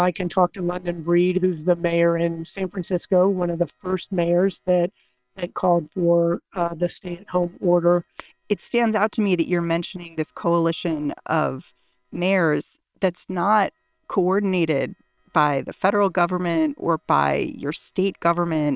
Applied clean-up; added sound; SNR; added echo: neural separator model SepFormer WHAM!.